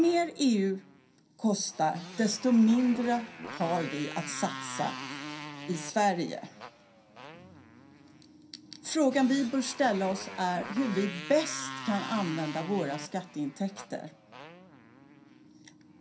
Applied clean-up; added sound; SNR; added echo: none; Motorcycle; 13 dB; reverberation time 0.3 s.